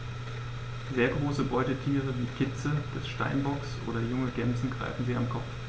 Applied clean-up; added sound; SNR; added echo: none; none; none; none.